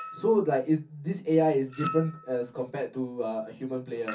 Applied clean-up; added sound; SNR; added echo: none; Chink, clink; 15 dB; reverberation time 0.3 s.